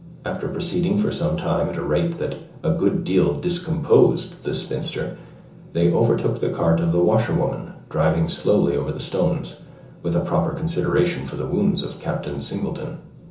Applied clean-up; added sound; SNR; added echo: none; none; none; reverberation time 0.7 s.